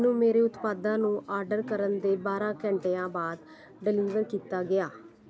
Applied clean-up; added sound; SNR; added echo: none; none; none; none.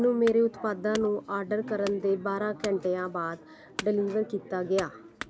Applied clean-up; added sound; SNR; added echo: none; Wood / Domestic sounds, home sounds; 17 dB; none.